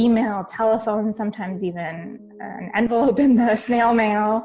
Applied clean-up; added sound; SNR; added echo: none; none; none; none.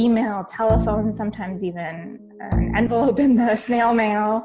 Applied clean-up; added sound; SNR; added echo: none; Bowed string instrument; 7 dB; none.